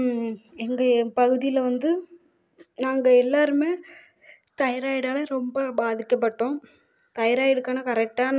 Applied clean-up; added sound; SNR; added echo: none; none; none; none.